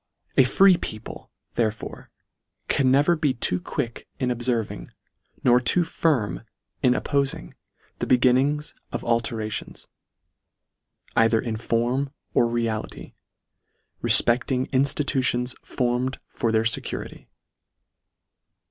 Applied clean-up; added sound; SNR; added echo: none; none; none; none.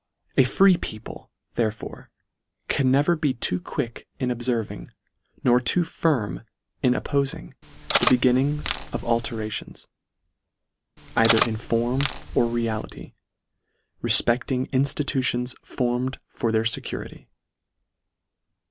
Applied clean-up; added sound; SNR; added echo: none; Cutlery, silverware; 2 dB; none.